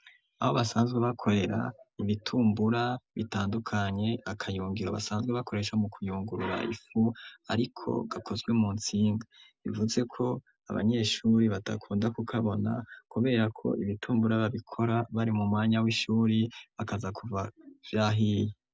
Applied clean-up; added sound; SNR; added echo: none; none; none; none.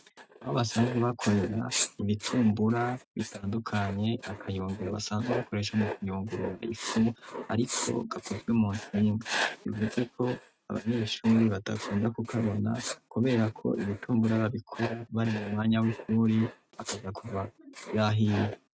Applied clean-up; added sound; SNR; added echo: neural mask model RNNoise.